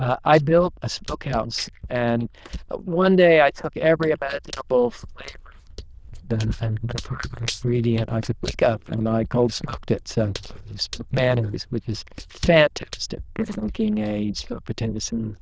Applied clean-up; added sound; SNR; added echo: neural diffusion model UNIVERSE++.